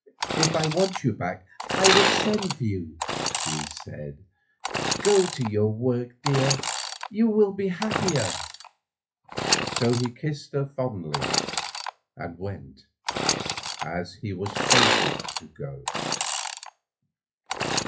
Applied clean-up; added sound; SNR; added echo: classical method WPE with log-MMSE.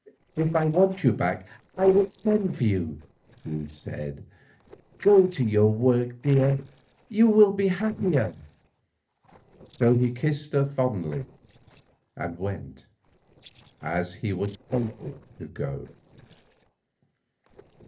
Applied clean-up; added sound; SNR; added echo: neural separator model SepFormer DNS4.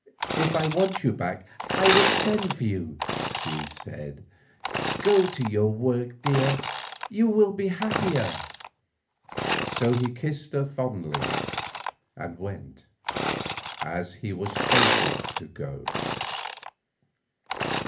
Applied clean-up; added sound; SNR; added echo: none; Sawing / Engine; 0 dB; reverberation time 0.3 s.